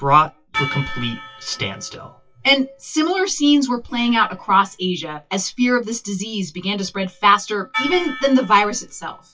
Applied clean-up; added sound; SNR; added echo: classical method WPE with log-MMSE.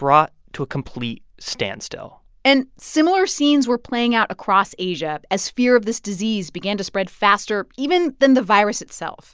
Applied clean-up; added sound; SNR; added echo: none; none; none; none.